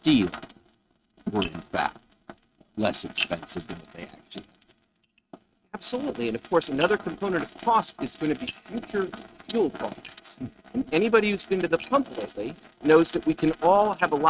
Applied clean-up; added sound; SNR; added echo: neural mask model RNNoise.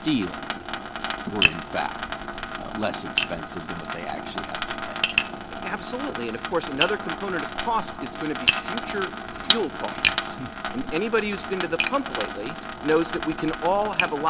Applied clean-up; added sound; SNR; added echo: none; Tap + Sink (filling or washing) / Water tap, faucet; 0 dB; none.